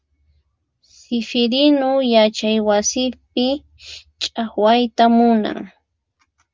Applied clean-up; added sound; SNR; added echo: none; none; none; none.